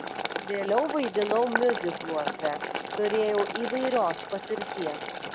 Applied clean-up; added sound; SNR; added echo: none; Boiling; 4 dB; none.